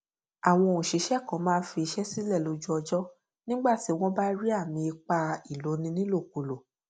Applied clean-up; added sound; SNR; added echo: none; none; none; none.